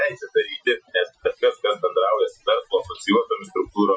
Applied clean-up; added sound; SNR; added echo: classical method Wiener filter.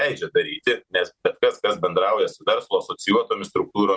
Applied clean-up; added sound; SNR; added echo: none; none; none; none.